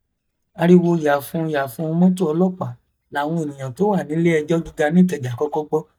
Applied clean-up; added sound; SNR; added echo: neural mask model DeepFilterNet 3.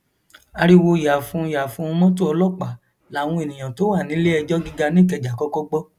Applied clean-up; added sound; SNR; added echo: none; none; none; none.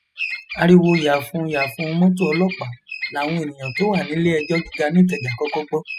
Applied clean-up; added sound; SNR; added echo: classical method spectral subtraction.